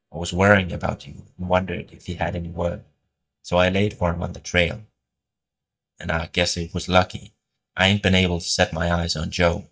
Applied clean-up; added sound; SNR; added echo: neural mask model DeepFilterNet 3.